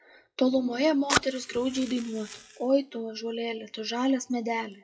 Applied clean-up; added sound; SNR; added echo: classical method WPE with log-MMSE.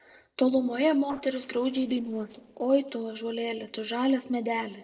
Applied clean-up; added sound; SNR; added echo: neural separator model SepFormer DNS4.